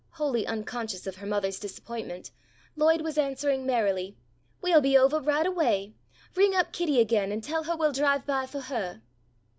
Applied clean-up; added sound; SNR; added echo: none; none; none; none.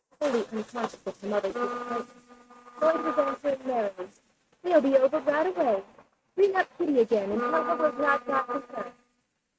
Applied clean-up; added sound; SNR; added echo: neural mask model RNNoise.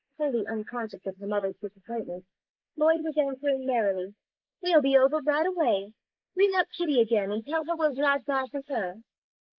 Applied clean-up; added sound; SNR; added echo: neural mask model Resemble Enhance denoiser.